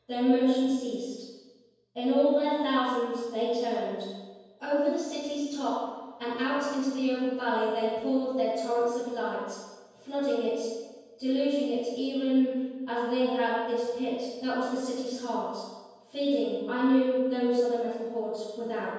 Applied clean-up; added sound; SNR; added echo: none; none; none; reverberation time 1.2 s.